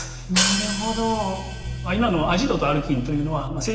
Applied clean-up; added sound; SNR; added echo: none; Hi-hat; 6 dB; reverberation time 1.2 s.